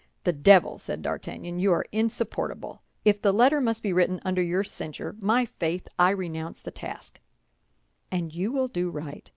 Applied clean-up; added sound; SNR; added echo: none; none; none; none.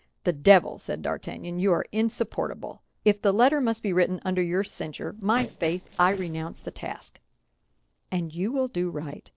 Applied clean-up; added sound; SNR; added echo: neural separator model SepFormer DNS4.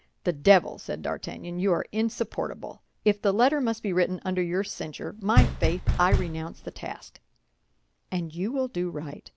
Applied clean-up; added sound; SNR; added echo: none; Knock; -3 dB; none.